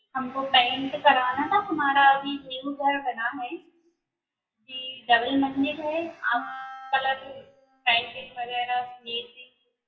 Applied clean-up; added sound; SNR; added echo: classical method WPE with log-MMSE.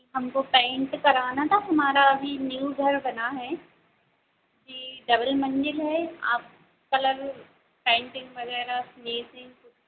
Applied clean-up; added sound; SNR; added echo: none; none; none; none.